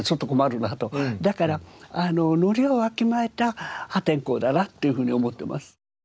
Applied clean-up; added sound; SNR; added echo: none; none; none; none.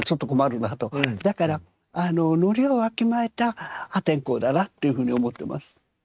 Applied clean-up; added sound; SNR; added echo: neural mask model RNNoise.